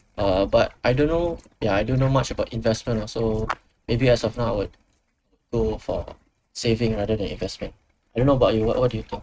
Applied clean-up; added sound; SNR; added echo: neural mask model RNNoise.